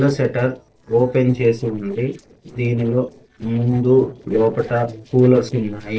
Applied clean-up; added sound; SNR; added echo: neural separator model SepFormer DNS4.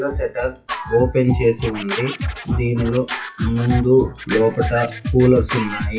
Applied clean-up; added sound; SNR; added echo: classical method WPE with log-MMSE.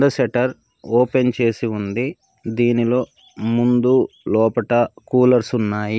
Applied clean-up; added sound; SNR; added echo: none; none; none; none.